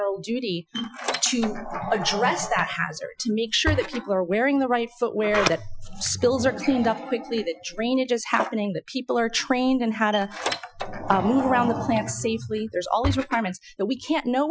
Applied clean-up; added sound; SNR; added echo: classical method Wiener filter.